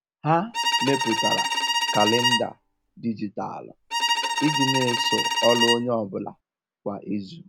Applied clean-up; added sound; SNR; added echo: none; Bowed string instrument; -2 dB; none.